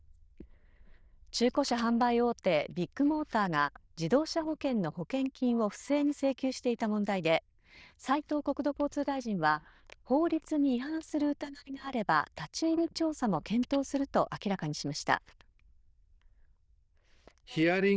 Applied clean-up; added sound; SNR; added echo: neural diffusion model UNIVERSE++.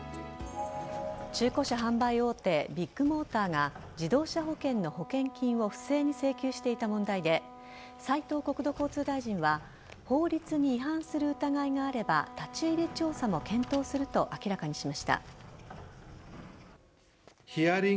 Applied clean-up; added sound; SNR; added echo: none; Sliding door + Wind instrument, woodwind instrument; 16 dB; none.